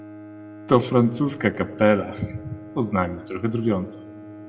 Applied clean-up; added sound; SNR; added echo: none; Bowed string instrument; 16 dB; reverberation time 0.8 s.